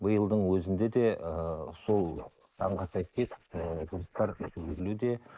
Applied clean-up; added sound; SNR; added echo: neural mask model Resemble Enhance denoiser.